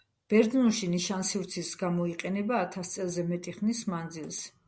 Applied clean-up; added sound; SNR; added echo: none; none; none; none.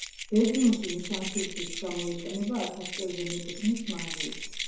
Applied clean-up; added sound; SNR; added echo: none; Keys jangling; 7 dB; reverberation time 2.3 s.